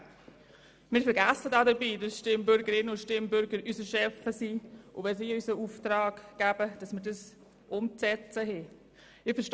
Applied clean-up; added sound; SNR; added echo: none; none; none; none.